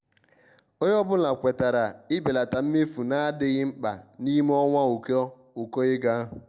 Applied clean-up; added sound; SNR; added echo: none; none; none; none.